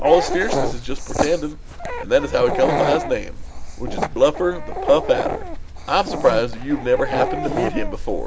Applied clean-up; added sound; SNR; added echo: none; Dog; 3 dB; none.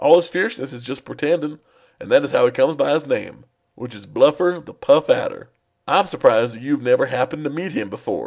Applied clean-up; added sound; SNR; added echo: none; none; none; none.